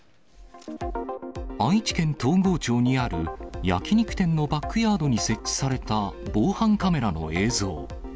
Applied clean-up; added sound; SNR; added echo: none; none; none; none.